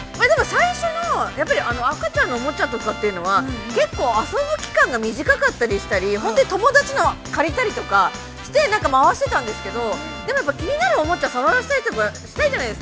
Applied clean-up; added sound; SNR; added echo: none; none; none; none.